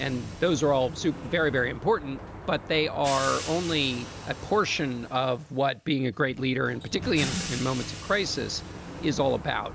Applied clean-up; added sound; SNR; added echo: none; Hi-hat + Sliding door; 11 dB; none.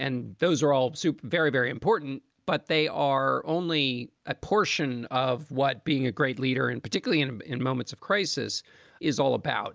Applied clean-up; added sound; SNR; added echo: none; none; none; none.